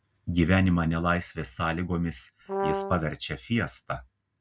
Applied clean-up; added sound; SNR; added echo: none; Brass instrument; 3 dB; none.